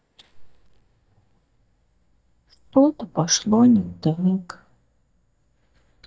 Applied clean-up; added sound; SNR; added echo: neural mask model DeepFilterNet 3.